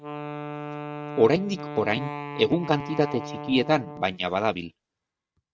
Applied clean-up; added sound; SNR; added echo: neural mask model RNNoise.